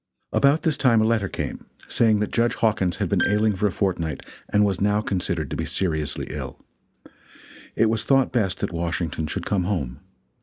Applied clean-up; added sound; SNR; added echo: none; Piano; 12 dB; none.